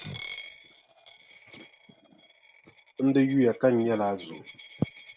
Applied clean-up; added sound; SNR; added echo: none; Coin (dropping); 18 dB; none.